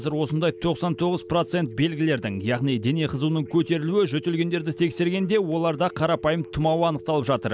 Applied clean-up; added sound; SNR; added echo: none; Telephone; 17 dB; none.